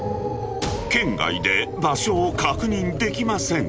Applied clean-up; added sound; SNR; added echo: none; none; none; none.